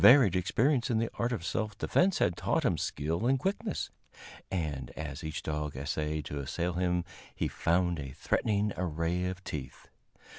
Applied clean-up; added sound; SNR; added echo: none; none; none; none.